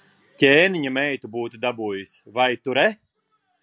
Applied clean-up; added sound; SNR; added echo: none; none; none; none.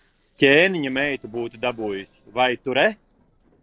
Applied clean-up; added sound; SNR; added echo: neural separator model SepFormer DNS4.